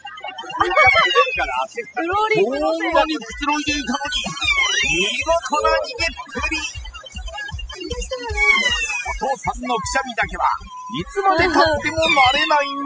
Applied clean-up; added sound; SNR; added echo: classical method spectral subtraction.